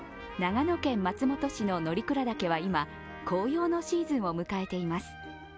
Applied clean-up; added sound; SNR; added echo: none; none; none; none.